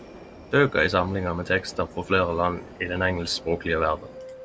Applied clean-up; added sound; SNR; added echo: none; Subway, metro, underground; 18 dB; none.